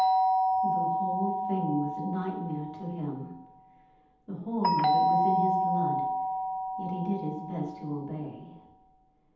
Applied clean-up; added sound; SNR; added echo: none; Doorbell; -5 dB; reverberation time 0.8 s.